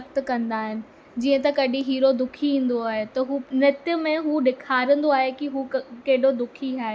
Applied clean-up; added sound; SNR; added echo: none; none; none; none.